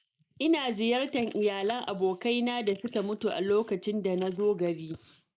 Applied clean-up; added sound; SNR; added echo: neural mask model Resemble Enhance denoiser.